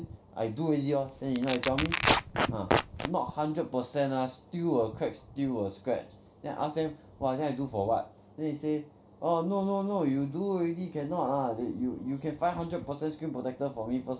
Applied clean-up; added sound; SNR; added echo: none; Tearing; 0 dB; none.